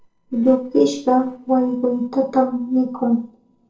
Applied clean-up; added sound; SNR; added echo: neural separator model SepFormer DNS4.